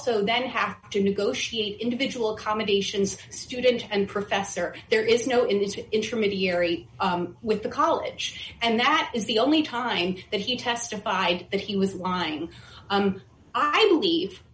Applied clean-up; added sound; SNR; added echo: none; none; none; none.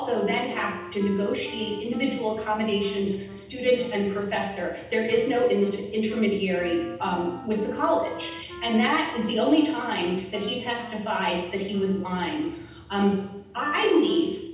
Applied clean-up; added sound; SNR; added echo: none; Wind instrument, woodwind instrument; 18 dB; reverberation time 0.8 s.